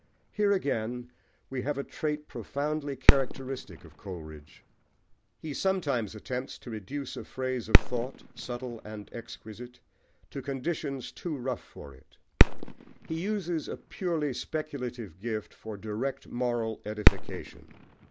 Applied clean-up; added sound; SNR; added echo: none; Fireworks; -4 dB; none.